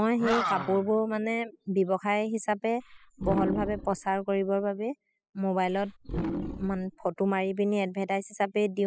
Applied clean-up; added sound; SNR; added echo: classical method spectral subtraction.